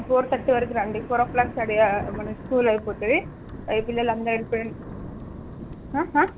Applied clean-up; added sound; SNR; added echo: none; Thunder; 12 dB; none.